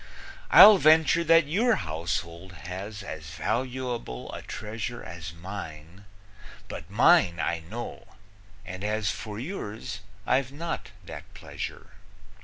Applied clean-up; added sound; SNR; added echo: none; none; none; none.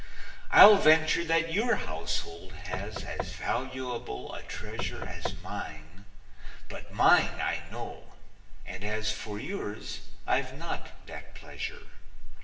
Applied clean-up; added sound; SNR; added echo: none; Knock / Wood; 11 dB; reverberation time 0.9 s.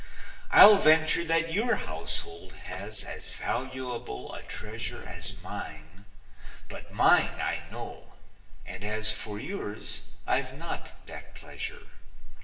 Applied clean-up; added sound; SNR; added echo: neural separator model SepFormer DNS4.